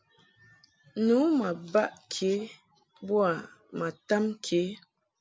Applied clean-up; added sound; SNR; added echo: none; none; none; none.